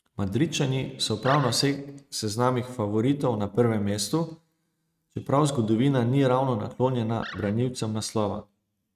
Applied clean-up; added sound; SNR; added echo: neural mask model RNNoise.